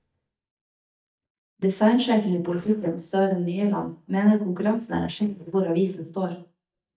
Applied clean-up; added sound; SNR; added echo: neural mask model DeepFilterNet 3.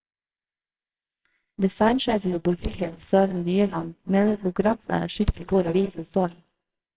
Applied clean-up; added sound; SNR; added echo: neural separator model SepFormer WHAMR!.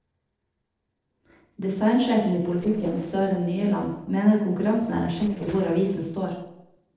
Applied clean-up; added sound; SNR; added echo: neural separator model SepFormer DNS4.